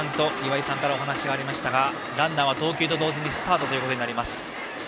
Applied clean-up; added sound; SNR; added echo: none; none; none; none.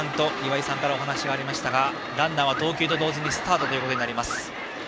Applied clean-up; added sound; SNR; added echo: none; Alarm / Car; 10 dB; none.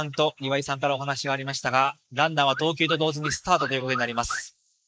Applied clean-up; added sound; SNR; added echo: neural mask model Resemble Enhance denoiser.